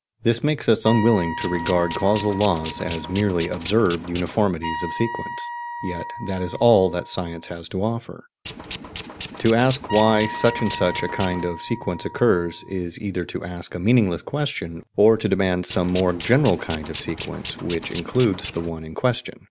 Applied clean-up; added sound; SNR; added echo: none; Wind instrument, woodwind instrument + Tools; 11 dB; none.